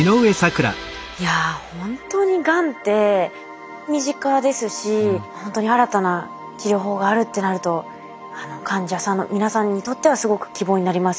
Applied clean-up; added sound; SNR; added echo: none; none; none; none.